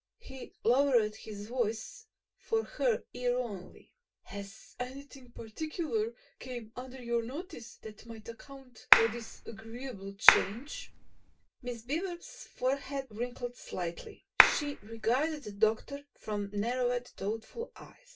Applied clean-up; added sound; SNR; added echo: none; Clapping; -4 dB; reverberation time 0.1 s.